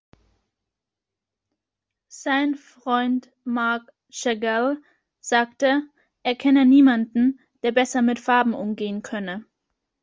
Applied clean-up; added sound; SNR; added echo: none; none; none; none.